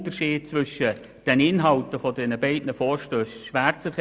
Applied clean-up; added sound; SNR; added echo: none; none; none; none.